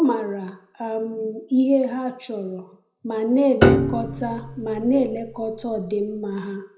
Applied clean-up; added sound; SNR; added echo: none; Piano; 0 dB; reverberation time 0.4 s.